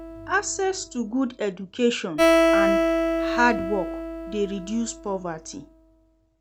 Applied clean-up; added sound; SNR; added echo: none; Acoustic guitar; -2 dB; none.